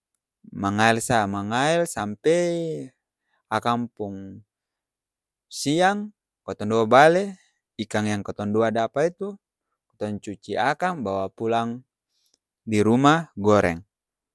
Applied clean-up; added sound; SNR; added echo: none; none; none; none.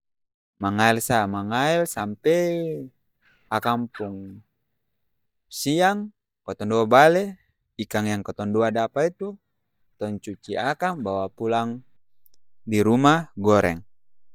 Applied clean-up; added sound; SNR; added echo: neural mask model DeepFilterNet 3.